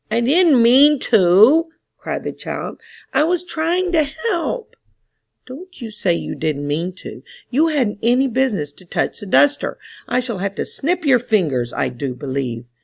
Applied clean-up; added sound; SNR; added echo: none; none; none; none.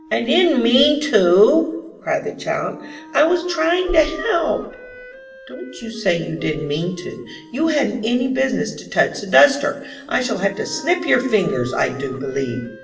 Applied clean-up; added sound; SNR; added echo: none; Wind instrument, woodwind instrument; 19 dB; reverberation time 0.8 s.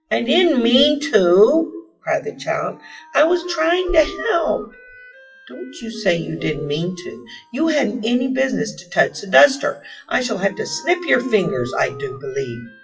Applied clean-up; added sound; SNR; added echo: classical method WPE with log-MMSE.